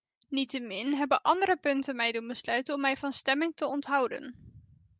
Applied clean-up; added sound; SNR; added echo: none; none; none; none.